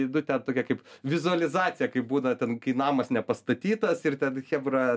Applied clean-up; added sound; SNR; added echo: none; none; none; none.